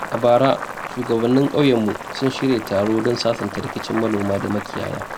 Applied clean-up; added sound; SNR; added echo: none; Boiling; 11 dB; none.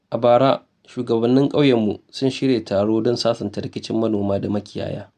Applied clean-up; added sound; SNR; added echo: none; none; none; none.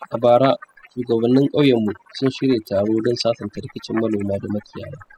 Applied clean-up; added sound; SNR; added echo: classical method spectral subtraction.